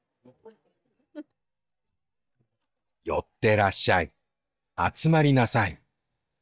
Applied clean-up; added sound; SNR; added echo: neural mask model DeepFilterNet 3.